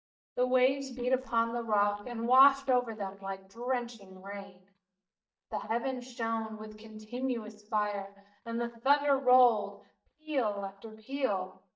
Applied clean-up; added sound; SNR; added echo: neural mask model DeepFilterNet 3.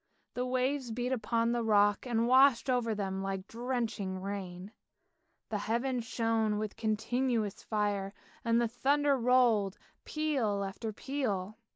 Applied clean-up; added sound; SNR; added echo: none; none; none; none.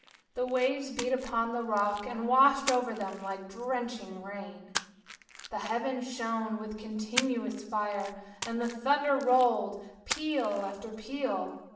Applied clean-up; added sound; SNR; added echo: none; Splash, splatter; 12 dB; reverberation time 0.8 s.